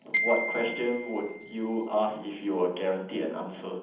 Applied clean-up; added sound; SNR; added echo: none; Glockenspiel; 6 dB; reverberation time 0.8 s.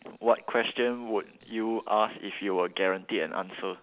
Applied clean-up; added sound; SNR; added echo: none; none; none; none.